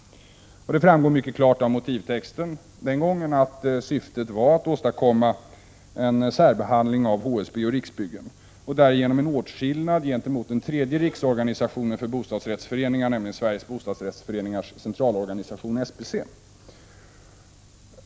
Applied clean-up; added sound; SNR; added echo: none; none; none; none.